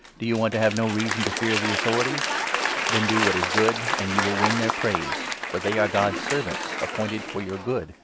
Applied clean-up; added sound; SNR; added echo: none; Applause / Crowd; 1 dB; none.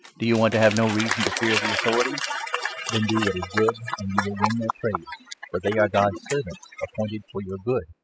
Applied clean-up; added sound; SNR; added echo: classical method spectral subtraction.